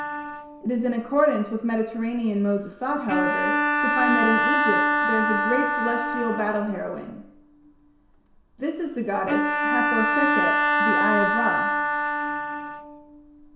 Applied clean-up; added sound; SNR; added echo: none; Bowed string instrument; -2 dB; reverberation time 0.7 s.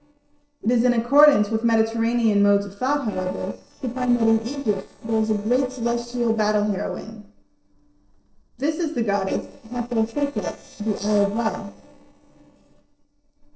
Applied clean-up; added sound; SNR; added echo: neural separator model SepFormer DNS4.